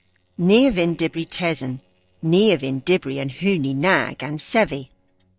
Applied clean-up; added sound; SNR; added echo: neural separator model SepFormer DNS4.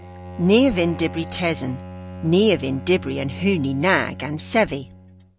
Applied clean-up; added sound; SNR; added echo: none; Bowed string instrument; 13 dB; none.